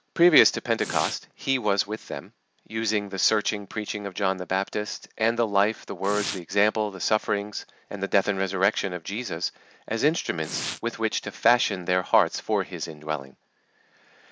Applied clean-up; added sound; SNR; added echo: none; Domestic sounds, home sounds; 15 dB; none.